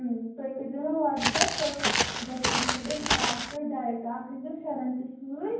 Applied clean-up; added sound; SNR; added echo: none; Walk, footsteps; -4 dB; reverberation time 0.9 s.